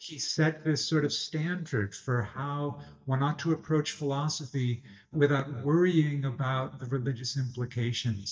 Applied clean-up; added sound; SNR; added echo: neural mask model DeepFilterNet 3.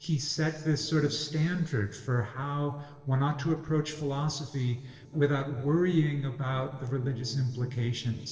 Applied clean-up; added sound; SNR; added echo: neural separator model SepFormer DNS4.